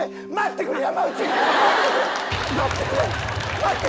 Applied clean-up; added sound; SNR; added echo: none; Mallet percussion; 17 dB; none.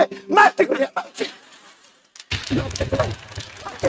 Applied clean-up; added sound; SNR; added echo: neural mask model RNNoise.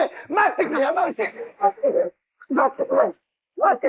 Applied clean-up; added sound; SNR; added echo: neural mask model Resemble Enhance denoiser.